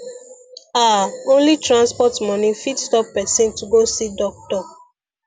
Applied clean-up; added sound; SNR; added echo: none; none; none; none.